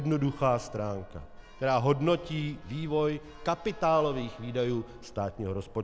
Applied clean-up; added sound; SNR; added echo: none; Church bell; 17 dB; none.